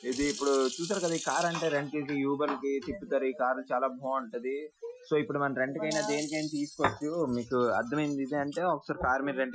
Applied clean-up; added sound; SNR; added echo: classical method Wiener filter.